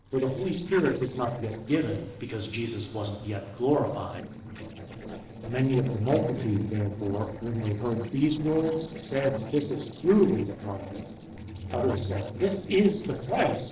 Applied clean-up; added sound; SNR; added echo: neural separator model SepFormer DNS4.